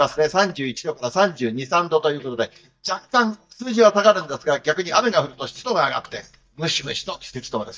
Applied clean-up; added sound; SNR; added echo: neural mask model DeepFilterNet 3.